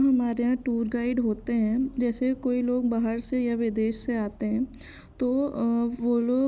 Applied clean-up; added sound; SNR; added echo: none; none; none; none.